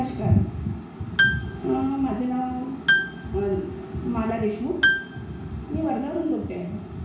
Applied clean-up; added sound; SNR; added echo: none; Piano; 1 dB; reverberation time 0.6 s.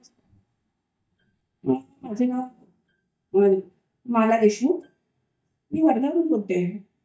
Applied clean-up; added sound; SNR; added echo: neural mask model DeepFilterNet 3.